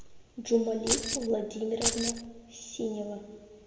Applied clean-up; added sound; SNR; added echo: none; Keys jangling; -1 dB; reverberation time 1.4 s.